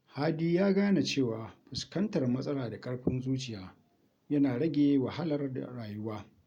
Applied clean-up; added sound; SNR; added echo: none; none; none; none.